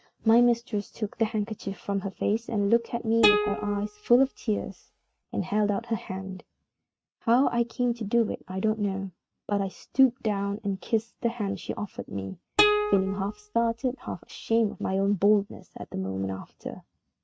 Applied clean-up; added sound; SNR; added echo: neural mask model RNNoise.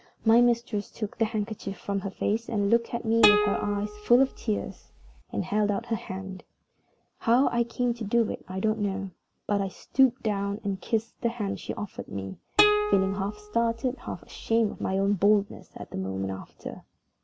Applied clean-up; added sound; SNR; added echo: none; Plucked string instrument; 2 dB; none.